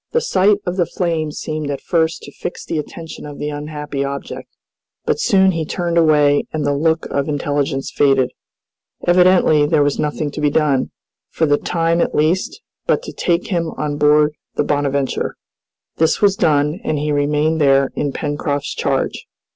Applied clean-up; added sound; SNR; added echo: none; none; none; none.